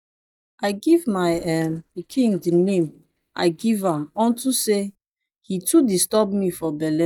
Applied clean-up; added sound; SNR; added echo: neural mask model DeepFilterNet 3.